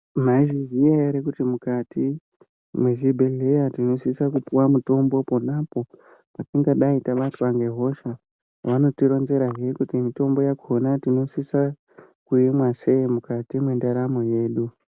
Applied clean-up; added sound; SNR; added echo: none; none; none; none.